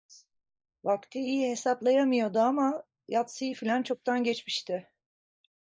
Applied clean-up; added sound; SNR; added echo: neural mask model Resemble Enhance denoiser.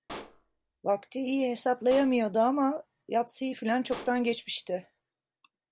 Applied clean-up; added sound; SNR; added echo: none; Explosion; 20 dB; none.